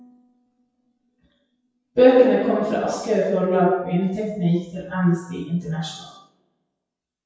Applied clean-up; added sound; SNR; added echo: classical method WPE with log-MMSE.